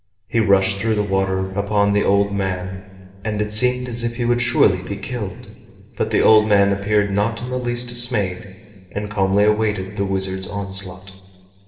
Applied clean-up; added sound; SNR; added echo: none; none; none; reverberation time 2.5 s.